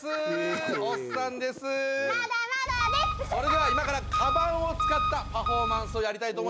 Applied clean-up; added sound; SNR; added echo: none; Engine; -1 dB; none.